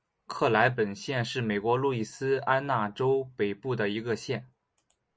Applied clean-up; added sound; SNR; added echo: none; none; none; none.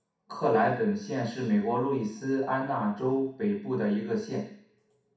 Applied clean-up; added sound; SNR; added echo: none; none; none; reverberation time 0.6 s.